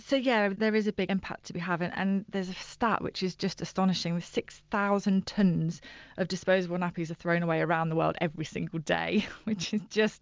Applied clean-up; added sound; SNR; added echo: none; none; none; none.